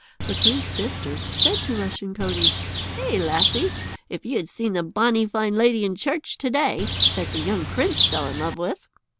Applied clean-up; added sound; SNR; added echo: none; Bird; -3 dB; none.